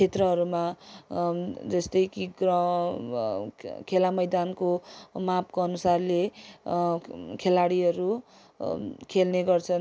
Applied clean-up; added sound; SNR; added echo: none; none; none; none.